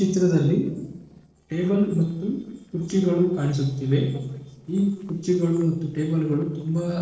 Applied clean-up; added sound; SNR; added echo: neural separator model SepFormer DNS4.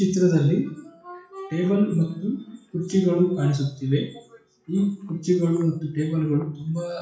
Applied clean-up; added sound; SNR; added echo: classical method WPE with log-MMSE.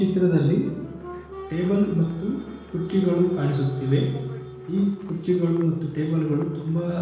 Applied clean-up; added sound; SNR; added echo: none; Applause; 15 dB; reverberation time 1.1 s.